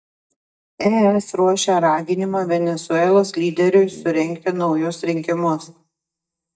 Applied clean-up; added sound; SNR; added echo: neural mask model DeepFilterNet 3.